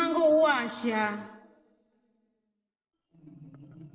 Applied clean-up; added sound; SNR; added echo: neural separator model SepFormer DNS4.